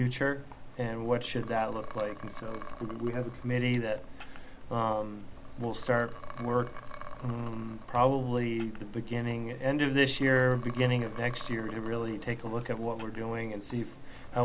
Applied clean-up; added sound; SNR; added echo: none; Liquid; 9 dB; none.